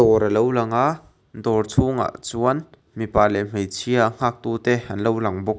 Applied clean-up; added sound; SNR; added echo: none; none; none; none.